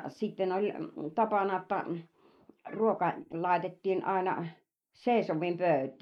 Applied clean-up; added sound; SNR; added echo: neural mask model Resemble Enhance denoiser.